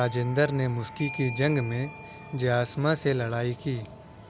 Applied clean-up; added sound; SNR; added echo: none; Doorbell; 16 dB; none.